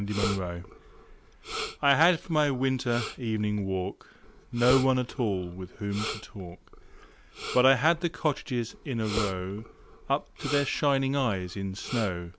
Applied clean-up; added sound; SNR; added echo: none; Respiratory sounds; 11 dB; none.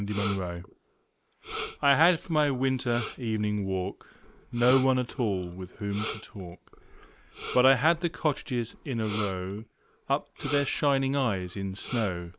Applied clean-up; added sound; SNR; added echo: neural mask model Resemble Enhance denoiser.